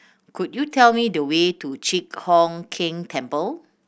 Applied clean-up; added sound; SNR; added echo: none; none; none; none.